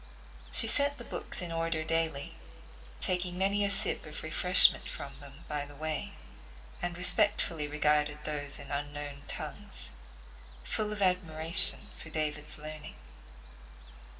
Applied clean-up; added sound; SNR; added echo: none; Cricket; -3 dB; reverberation time 2.0 s.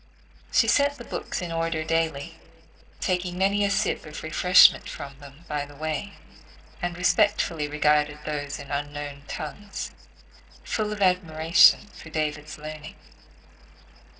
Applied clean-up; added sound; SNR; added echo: neural separator model SepFormer DNS4.